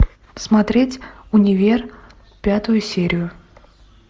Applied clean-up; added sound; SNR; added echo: none; none; none; none.